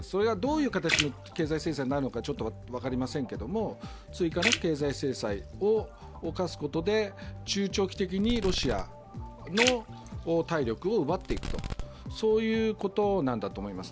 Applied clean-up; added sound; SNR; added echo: none; Fireworks + Splash, splatter; 7 dB; none.